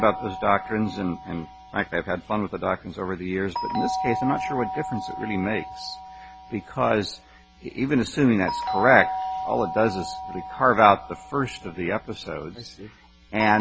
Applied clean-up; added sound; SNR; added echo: none; Doorbell; 9 dB; none.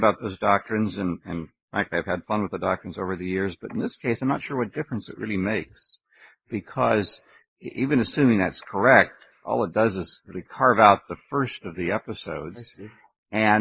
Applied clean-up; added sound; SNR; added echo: neural mask model Resemble Enhance denoiser.